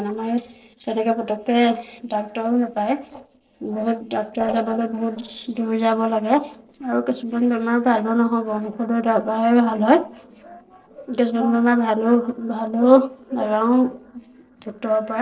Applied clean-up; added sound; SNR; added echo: neural separator model SepFormer DNS4.